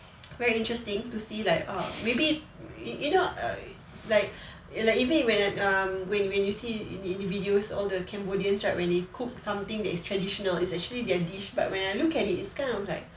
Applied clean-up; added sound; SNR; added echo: none; none; none; none.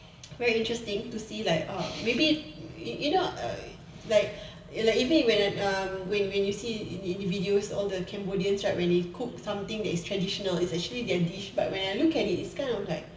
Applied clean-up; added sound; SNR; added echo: none; none; none; reverberation time 2.6 s.